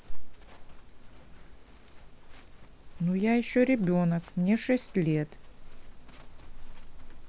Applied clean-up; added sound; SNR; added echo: none; Livestock, farm animals, working animals; 13 dB; none.